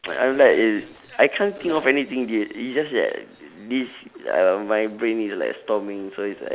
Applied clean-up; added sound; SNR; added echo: none; none; none; none.